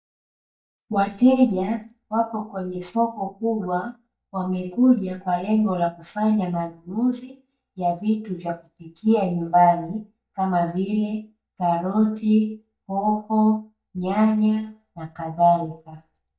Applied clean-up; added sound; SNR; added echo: neural mask model DeepFilterNet 3.